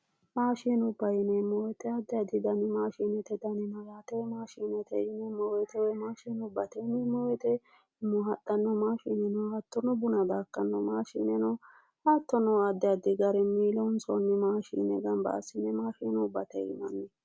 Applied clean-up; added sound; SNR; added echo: none; none; none; none.